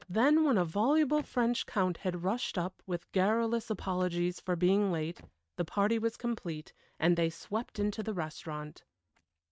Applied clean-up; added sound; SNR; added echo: neural mask model RNNoise.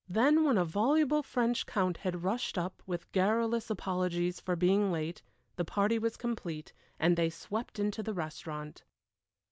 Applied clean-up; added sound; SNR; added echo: none; none; none; none.